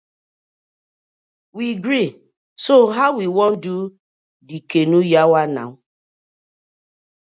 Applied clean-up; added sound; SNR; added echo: none; none; none; none.